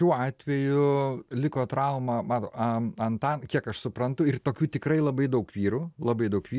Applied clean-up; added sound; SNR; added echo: none; none; none; none.